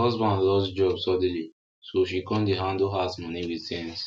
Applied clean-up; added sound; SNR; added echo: none; none; none; none.